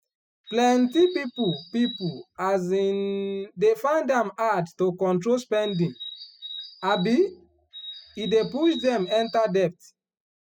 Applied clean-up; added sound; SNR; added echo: classical method spectral subtraction.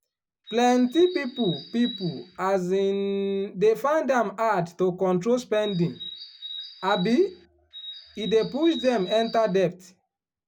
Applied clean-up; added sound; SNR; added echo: none; Bird; 15 dB; none.